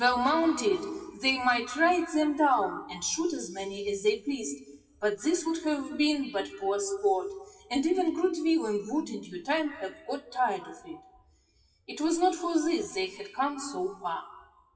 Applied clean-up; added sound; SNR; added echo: classical method WPE with log-MMSE.